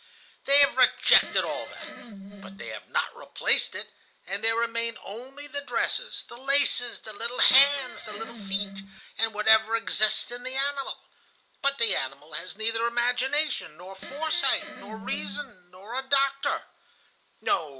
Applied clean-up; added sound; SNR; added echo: none; Fart; 11 dB; none.